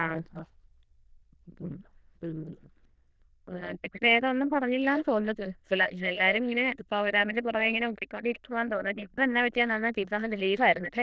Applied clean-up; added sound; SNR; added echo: neural diffusion model UNIVERSE++.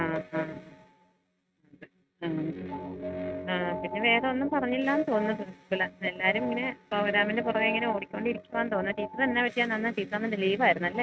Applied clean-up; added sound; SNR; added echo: neural mask model RNNoise.